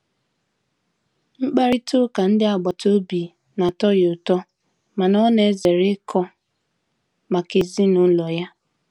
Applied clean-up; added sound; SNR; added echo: none; none; none; none.